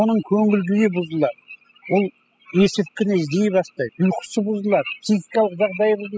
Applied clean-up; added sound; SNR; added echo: classical method spectral subtraction.